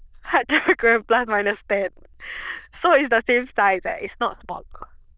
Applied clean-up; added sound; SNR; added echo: neural diffusion model UNIVERSE++.